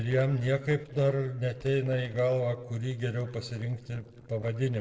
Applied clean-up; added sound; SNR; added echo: neural separator model SepFormer DNS4.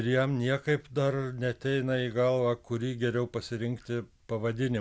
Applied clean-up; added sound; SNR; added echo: none; none; none; none.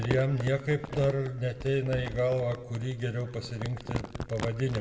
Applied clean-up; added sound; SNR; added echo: none; Crumpling, crinkling; 10 dB; reverberation time 1.1 s.